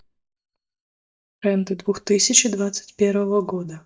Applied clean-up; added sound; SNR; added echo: neural mask model DeepFilterNet 3.